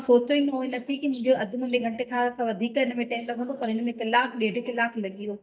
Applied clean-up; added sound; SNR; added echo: neural mask model DeepFilterNet 3.